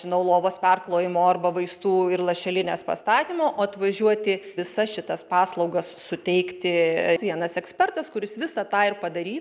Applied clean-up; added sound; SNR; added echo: none; none; none; none.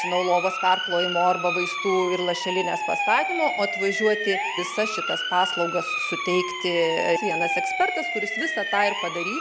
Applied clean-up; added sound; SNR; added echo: none; Siren; 3 dB; none.